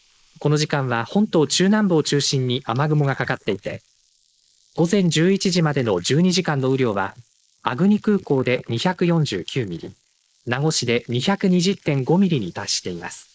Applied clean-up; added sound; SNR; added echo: neural mask model Resemble Enhance denoiser.